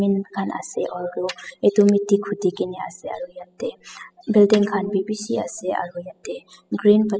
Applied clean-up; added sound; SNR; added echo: classical method spectral subtraction.